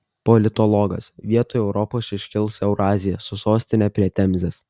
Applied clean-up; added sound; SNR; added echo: none; none; none; none.